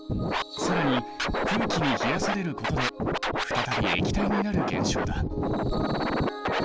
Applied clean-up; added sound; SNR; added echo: none; Scratching (performance technique); -3 dB; none.